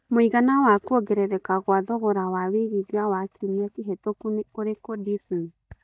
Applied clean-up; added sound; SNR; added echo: neural mask model DeepFilterNet 3.